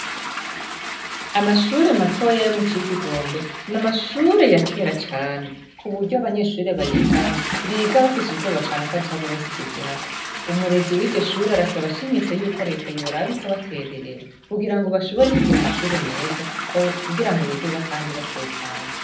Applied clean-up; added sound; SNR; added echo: none; Toilet flush / Water; 6 dB; reverberation time 0.6 s.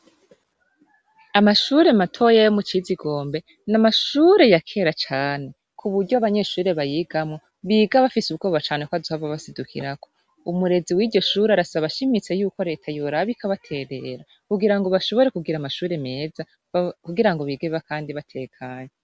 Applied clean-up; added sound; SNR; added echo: none; none; none; none.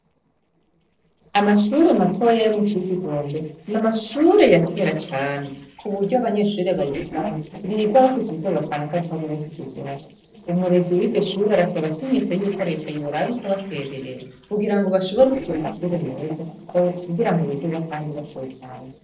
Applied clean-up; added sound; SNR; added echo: neural separator model SepFormer DNS4.